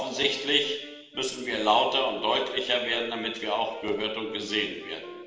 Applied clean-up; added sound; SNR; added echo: none; Wind instrument, woodwind instrument; 17 dB; reverberation time 1.1 s.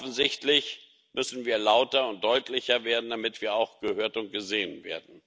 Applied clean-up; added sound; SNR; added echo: none; none; none; none.